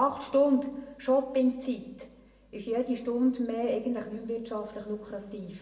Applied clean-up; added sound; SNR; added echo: none; none; none; reverberation time 0.9 s.